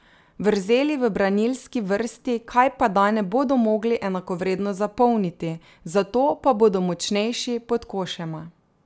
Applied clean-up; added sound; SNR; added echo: none; none; none; none.